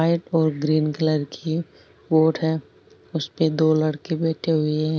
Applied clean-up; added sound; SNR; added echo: none; none; none; none.